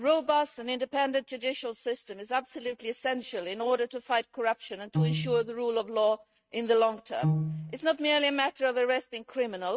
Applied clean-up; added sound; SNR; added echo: neural mask model RNNoise.